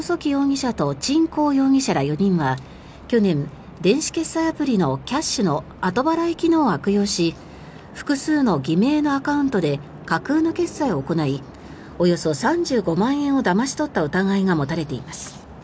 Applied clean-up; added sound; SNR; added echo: none; none; none; none.